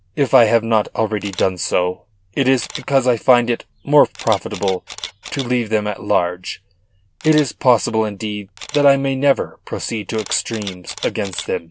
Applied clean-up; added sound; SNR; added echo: none; Camera; 18 dB; none.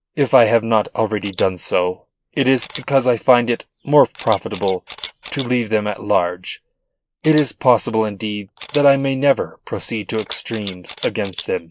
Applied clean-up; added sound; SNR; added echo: neural mask model Resemble Enhance denoiser.